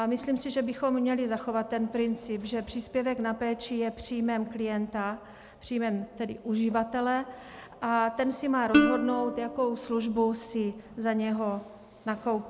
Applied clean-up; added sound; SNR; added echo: none; Plucked string instrument; 1 dB; none.